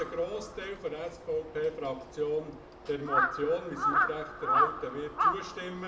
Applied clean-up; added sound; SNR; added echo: none; Crow; -2 dB; reverberation time 0.3 s.